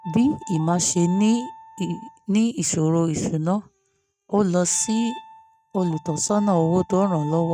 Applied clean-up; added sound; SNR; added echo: neural mask model RNNoise.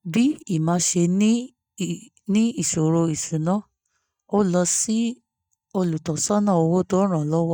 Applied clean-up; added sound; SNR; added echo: neural mask model DeepFilterNet 3.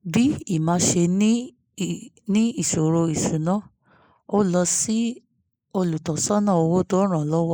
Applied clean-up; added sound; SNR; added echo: neural mask model Resemble Enhance denoiser.